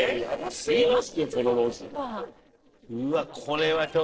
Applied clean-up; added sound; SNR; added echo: neural separator model SepFormer DNS4.